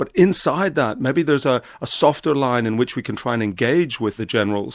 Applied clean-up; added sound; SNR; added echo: none; none; none; none.